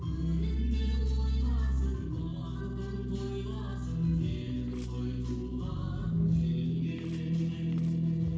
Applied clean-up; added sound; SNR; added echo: neural separator model SepFormer DNS4.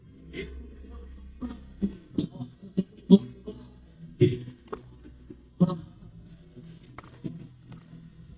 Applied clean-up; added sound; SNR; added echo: neural mask model DeepFilterNet 3.